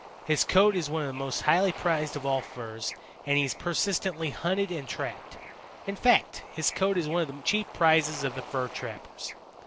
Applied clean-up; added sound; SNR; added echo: none; Bird / Ocean; 15 dB; none.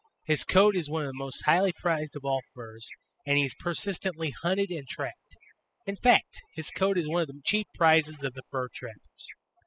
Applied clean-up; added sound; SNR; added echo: classical method spectral subtraction.